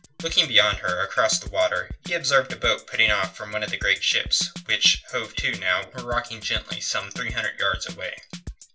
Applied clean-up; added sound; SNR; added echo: none; Drum kit; 14 dB; reverberation time 0.2 s.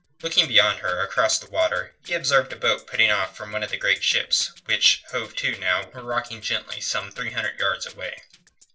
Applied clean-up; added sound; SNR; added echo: neural separator model SepFormer DNS4.